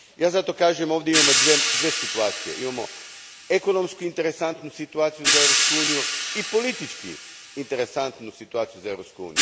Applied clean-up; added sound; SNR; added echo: none; Hi-hat; 0 dB; none.